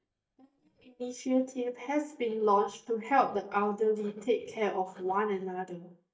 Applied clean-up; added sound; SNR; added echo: neural mask model DeepFilterNet 3.